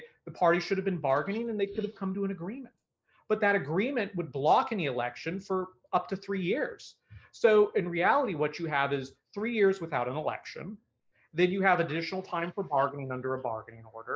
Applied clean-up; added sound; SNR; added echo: neural mask model Resemble Enhance denoiser.